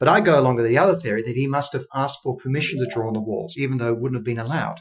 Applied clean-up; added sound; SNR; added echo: classical method Wiener filter.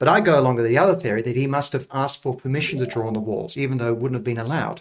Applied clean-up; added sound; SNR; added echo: neural mask model RNNoise.